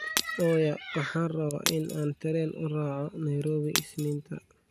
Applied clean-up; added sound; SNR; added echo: none; Shatter; 5 dB; none.